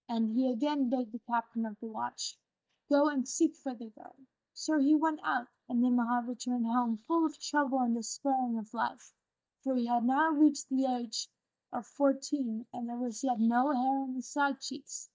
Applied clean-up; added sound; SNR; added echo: neural mask model DeepFilterNet 3.